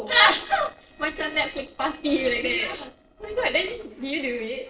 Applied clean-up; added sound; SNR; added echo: neural separator model SepFormer DNS4.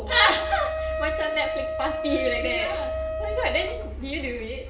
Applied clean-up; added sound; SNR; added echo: none; Wind instrument, woodwind instrument; 3 dB; reverberation time 0.8 s.